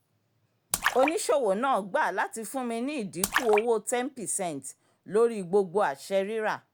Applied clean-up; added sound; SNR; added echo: none; Splash, splatter; 7 dB; none.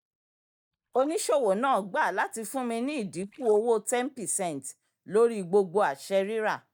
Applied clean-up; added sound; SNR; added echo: neural mask model DeepFilterNet 3.